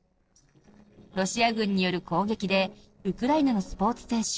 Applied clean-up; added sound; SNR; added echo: neural separator model SepFormer DNS4.